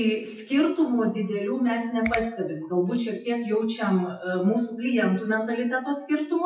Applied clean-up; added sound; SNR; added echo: classical method WPE with log-MMSE.